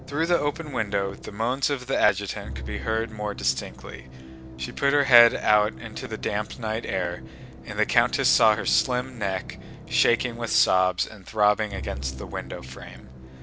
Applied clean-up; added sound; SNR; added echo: none; Musical instrument; 13 dB; none.